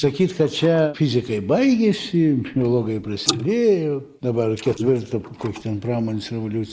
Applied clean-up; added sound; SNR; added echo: neural mask model Resemble Enhance denoiser.